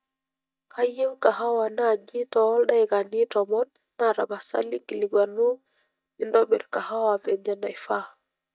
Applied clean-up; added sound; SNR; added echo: neural mask model DeepFilterNet 3.